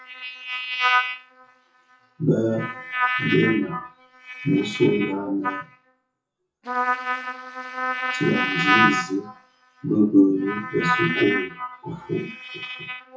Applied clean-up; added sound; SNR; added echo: classical method WPE with log-MMSE.